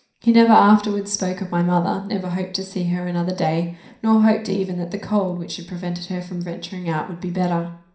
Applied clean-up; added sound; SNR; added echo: none; none; none; reverberation time 0.5 s.